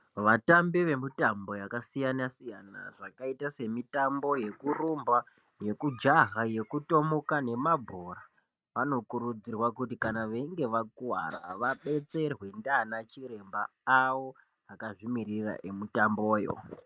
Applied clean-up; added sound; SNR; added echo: neural mask model RNNoise.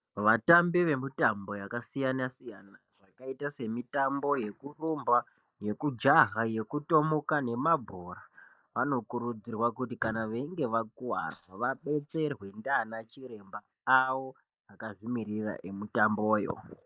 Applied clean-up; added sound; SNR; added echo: neural mask model DeepFilterNet 3.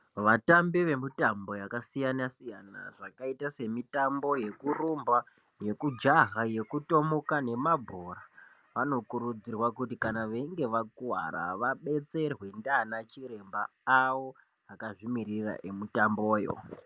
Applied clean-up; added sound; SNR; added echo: none; none; none; none.